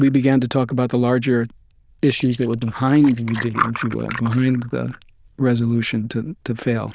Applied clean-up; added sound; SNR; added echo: neural diffusion model UNIVERSE++.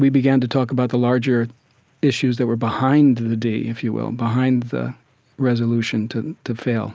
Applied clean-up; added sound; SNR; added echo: none; none; none; none.